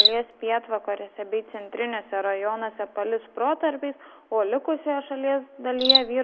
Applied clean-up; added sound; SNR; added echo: none; Cricket; 3 dB; none.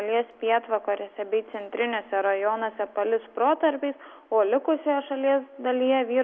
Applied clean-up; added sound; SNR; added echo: none; none; none; none.